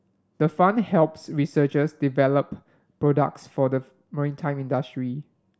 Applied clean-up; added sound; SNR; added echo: none; none; none; none.